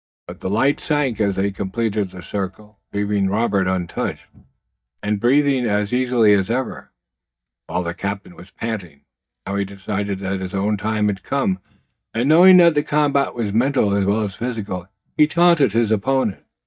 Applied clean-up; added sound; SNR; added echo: neural mask model DeepFilterNet 3.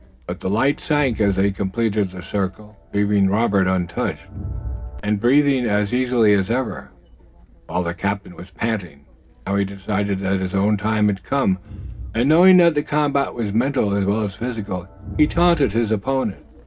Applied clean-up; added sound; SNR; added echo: none; Crowd; 16 dB; reverberation time 0.3 s.